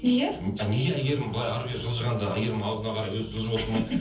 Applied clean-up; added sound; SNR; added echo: none; Engine / Truck; 12 dB; reverberation time 0.7 s.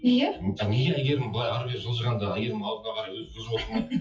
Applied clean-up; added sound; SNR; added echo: classical method WPE with log-MMSE.